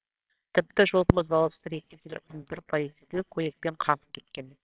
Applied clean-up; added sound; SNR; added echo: neural separator model SepFormer WHAMR!.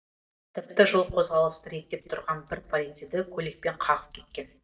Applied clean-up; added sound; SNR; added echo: neural mask model DeepFilterNet 3.